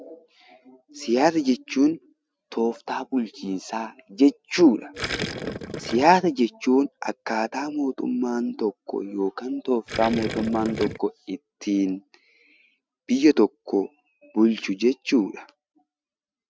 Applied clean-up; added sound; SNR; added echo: neural mask model RNNoise.